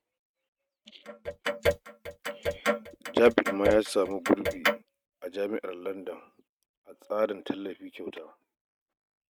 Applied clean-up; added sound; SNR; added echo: neural mask model RNNoise.